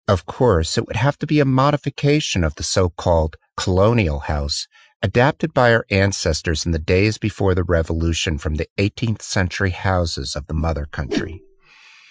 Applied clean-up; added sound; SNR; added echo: classical method Wiener filter.